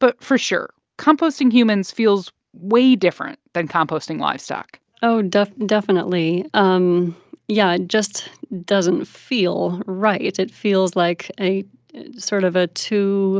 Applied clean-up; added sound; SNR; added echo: none; none; none; none.